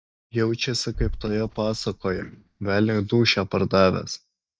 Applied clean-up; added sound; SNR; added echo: neural mask model DeepFilterNet 3.